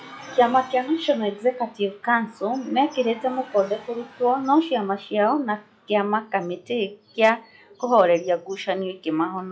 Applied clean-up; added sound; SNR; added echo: classical method log-MMSE.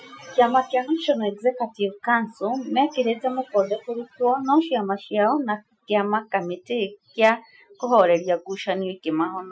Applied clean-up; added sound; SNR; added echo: classical method Wiener filter.